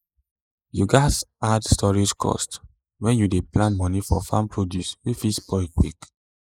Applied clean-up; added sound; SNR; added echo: neural mask model Resemble Enhance denoiser.